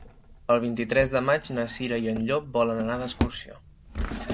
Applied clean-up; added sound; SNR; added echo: none; Drawer open or close; 9 dB; none.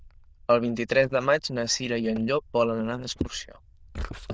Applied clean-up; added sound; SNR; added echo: neural diffusion model UNIVERSE++.